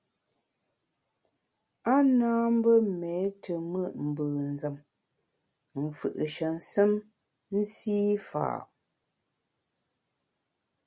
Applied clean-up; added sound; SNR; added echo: none; none; none; none.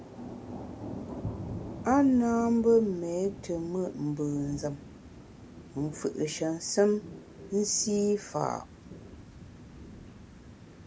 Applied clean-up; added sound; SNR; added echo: none; Thunder / Rain; 13 dB; none.